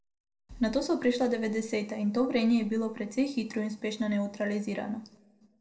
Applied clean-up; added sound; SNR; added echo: none; Bass drum; 17 dB; reverberation time 0.5 s.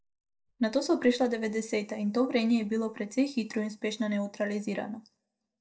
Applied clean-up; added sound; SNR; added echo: neural mask model DeepFilterNet 3.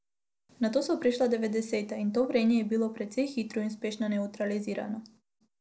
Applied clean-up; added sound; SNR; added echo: none; none; none; none.